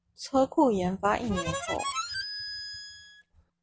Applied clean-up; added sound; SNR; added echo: none; Harmonica; 6 dB; none.